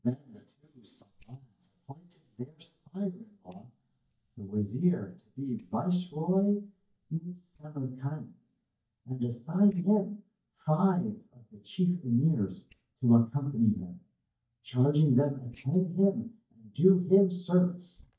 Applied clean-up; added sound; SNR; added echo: neural mask model DeepFilterNet 3.